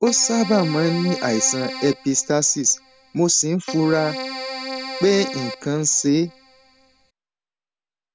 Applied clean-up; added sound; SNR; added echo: none; Keyboard (musical); 10 dB; none.